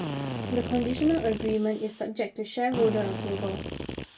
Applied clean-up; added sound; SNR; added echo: none; Drill; 6 dB; reverberation time 0.2 s.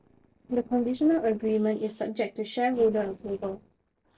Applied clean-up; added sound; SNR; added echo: neural separator model SepFormer DNS4.